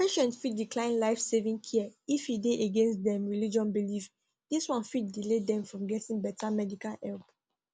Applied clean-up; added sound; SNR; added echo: none; none; none; none.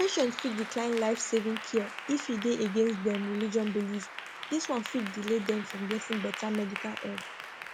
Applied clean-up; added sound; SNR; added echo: none; Applause / Clapping; 10 dB; none.